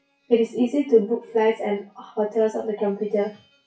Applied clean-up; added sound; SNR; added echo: classical method WPE with log-MMSE.